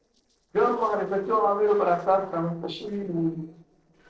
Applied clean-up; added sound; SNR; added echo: neural separator model SepFormer DNS4.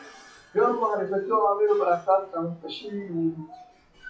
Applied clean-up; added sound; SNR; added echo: classical method WPE with log-MMSE.